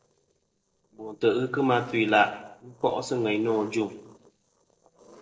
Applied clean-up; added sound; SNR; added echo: neural separator model SepFormer DNS4.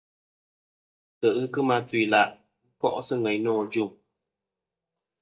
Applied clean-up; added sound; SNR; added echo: neural mask model DeepFilterNet 3.